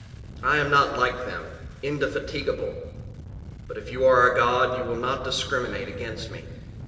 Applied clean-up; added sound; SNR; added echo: none; Engine starting; 13 dB; reverberation time 1.4 s.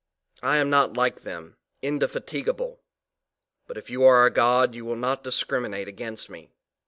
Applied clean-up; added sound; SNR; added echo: none; none; none; none.